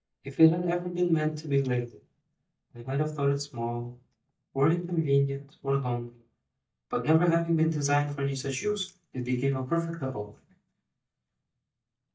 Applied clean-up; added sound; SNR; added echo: neural mask model DeepFilterNet 3.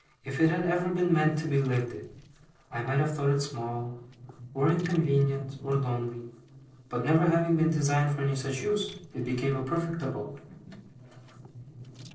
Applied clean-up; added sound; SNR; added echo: neural separator model SepFormer DNS4.